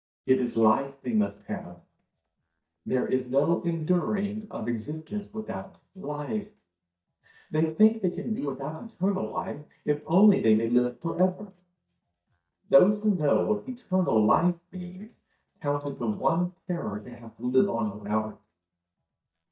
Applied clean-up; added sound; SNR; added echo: neural mask model DeepFilterNet 3.